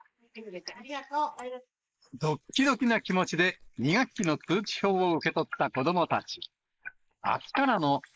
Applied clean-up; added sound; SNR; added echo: neural mask model Resemble Enhance denoiser.